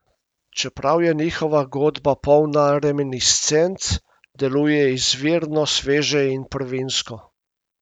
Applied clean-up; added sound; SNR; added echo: none; none; none; none.